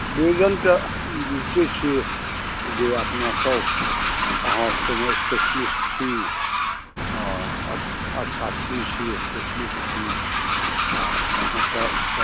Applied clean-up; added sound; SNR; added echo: none; Train; -2 dB; none.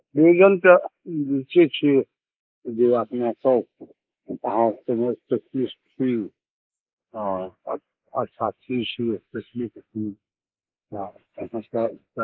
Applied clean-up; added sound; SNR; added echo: neural mask model Resemble Enhance denoiser.